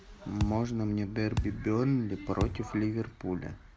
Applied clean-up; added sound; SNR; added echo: none; Thump, thud; 6 dB; none.